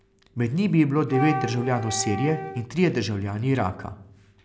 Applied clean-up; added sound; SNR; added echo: none; Wind instrument, woodwind instrument; 8 dB; none.